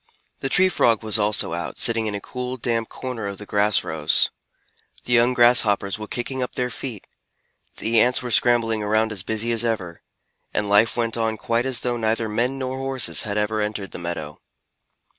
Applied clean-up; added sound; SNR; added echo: none; none; none; none.